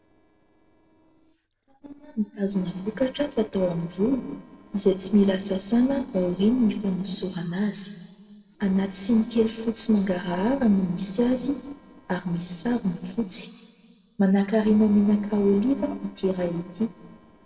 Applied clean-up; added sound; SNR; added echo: neural separator model SepFormer DNS4.